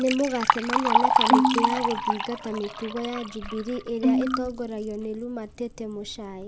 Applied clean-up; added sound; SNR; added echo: none; Bowed string instrument + Liquid; -4 dB; none.